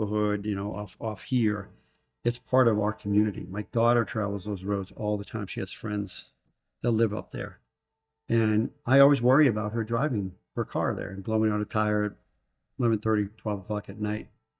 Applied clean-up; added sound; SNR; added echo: neural mask model DeepFilterNet 3.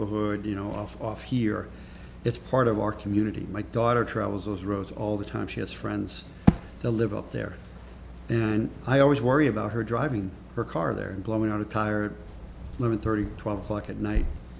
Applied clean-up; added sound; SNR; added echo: none; none; none; none.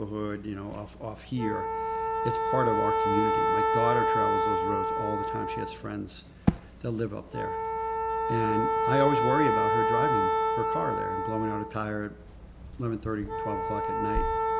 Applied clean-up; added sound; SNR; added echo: none; Wind instrument, woodwind instrument; -3 dB; none.